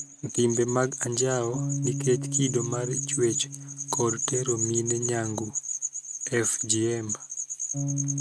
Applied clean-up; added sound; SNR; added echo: neural mask model RNNoise.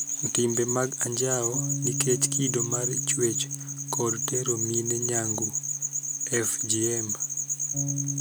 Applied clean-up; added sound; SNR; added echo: none; Bass guitar; 10 dB; none.